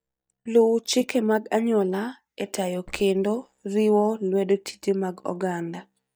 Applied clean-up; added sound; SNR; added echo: neural mask model DeepFilterNet 3.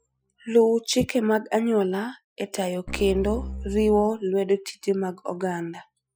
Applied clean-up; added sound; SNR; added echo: classical method Wiener filter.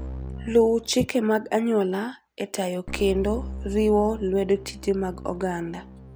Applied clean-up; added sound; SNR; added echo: none; Keyboard (musical); 13 dB; none.